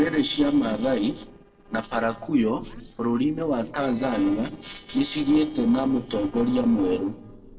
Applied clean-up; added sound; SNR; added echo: neural separator model SepFormer DNS4.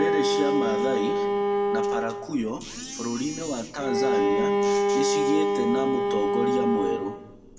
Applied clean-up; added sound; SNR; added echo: none; Bowed string instrument; -4 dB; reverberation time 1.3 s.